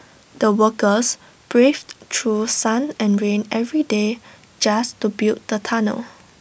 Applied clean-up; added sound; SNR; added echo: none; none; none; none.